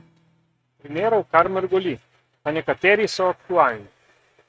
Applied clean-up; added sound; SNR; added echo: neural mask model RNNoise.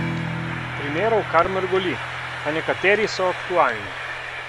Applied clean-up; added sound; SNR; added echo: none; Strum + Train; 6 dB; none.